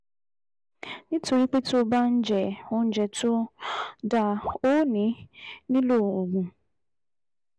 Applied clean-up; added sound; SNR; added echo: none; none; none; none.